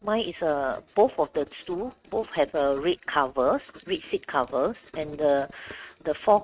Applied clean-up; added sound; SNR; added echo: neural mask model RNNoise.